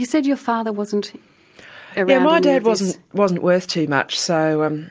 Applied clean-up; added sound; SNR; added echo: none; none; none; none.